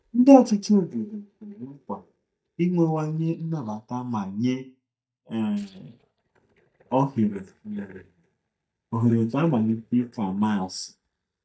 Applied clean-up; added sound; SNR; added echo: neural mask model DeepFilterNet 3.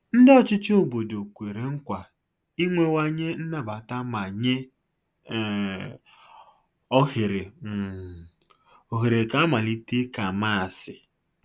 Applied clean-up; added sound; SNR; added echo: none; none; none; none.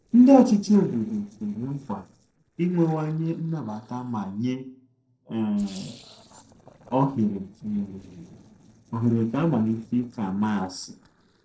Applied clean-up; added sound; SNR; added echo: neural separator model SepFormer DNS4.